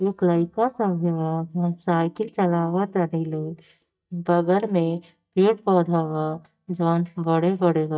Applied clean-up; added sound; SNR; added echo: neural mask model DeepFilterNet 3.